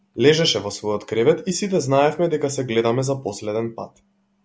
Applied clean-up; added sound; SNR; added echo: none; none; none; none.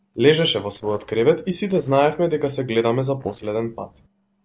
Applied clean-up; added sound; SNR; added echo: neural separator model SepFormer DNS4.